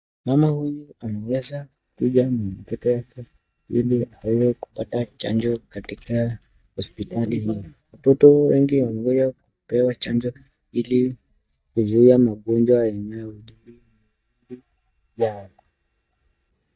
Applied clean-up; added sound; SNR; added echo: neural mask model DeepFilterNet 3.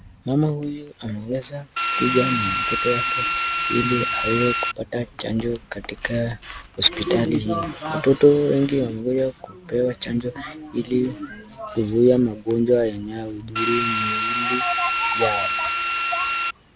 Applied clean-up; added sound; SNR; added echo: none; Drill; 0 dB; none.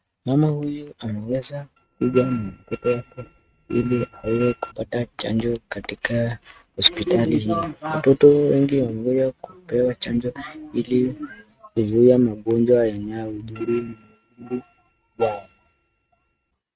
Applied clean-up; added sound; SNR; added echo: neural mask model RNNoise.